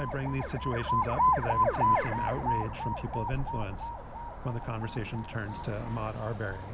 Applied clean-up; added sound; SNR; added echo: none; Alarm; -4 dB; none.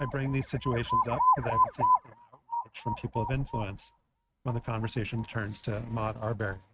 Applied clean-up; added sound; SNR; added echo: neural mask model RNNoise.